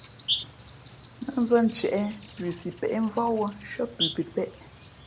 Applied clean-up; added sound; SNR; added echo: none; Insect; 2 dB; none.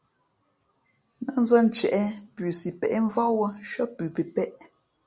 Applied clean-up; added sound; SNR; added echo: none; none; none; none.